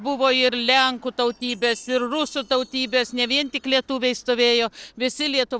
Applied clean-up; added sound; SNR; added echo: neural separator model SepFormer DNS4.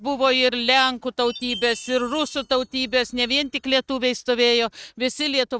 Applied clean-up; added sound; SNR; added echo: neural mask model RNNoise.